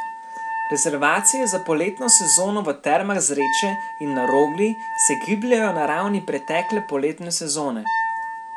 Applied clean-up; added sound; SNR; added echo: none; Wind instrument, woodwind instrument; 7 dB; none.